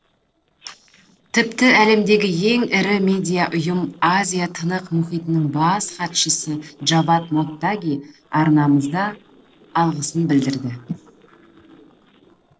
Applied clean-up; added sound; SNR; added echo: neural separator model SepFormer DNS4.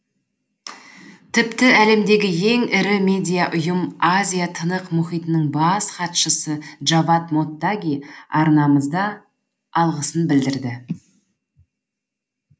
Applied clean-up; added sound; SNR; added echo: none; none; none; none.